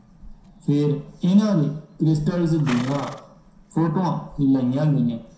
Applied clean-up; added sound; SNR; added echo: none; Livestock, farm animals, working animals; 20 dB; reverberation time 0.5 s.